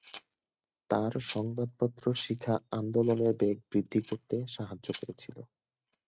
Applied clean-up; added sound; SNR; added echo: neural mask model RNNoise.